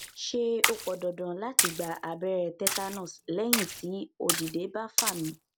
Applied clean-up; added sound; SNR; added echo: none; Splash, splatter; 0 dB; none.